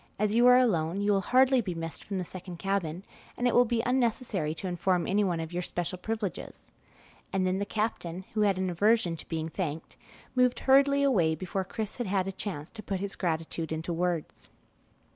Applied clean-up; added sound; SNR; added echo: none; none; none; none.